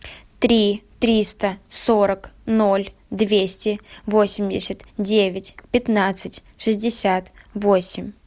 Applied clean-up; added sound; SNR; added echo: none; none; none; none.